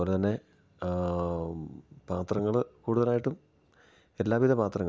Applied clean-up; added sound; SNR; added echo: none; none; none; none.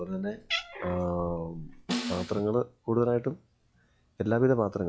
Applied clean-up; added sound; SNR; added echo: classical method log-MMSE.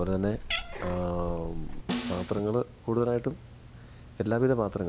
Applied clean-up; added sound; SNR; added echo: none; Snare drum + Cat; 8 dB; none.